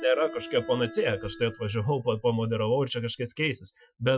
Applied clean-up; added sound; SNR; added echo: classical method Wiener filter.